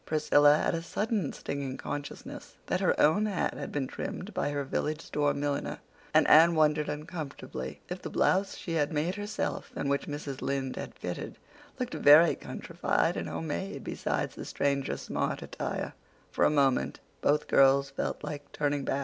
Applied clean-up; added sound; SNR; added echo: none; none; none; none.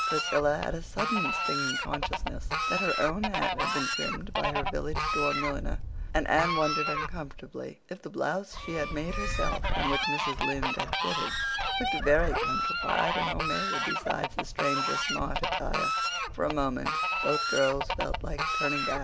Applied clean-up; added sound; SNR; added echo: none; Fowl; -2 dB; none.